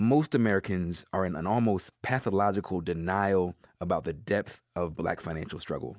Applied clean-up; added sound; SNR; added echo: none; none; none; none.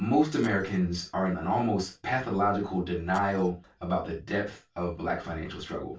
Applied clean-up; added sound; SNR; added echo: none; Glass; 19 dB; reverberation time 0.2 s.